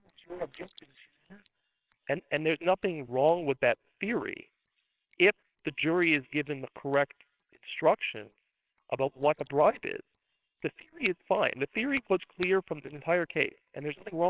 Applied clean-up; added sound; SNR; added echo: neural separator model SepFormer WHAMR!.